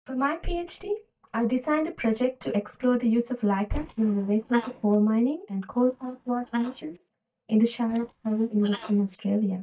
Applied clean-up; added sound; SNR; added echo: neural mask model DeepFilterNet 3.